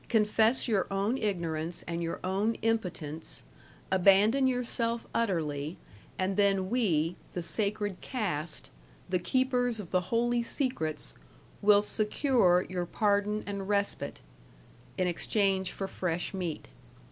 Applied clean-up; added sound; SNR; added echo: none; none; none; none.